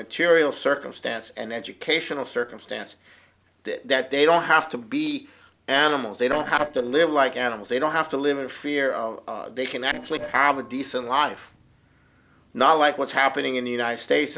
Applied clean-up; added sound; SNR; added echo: neural separator model SepFormer DNS4.